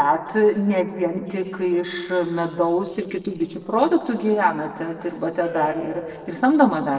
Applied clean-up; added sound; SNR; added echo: neural separator model SepFormer DNS4.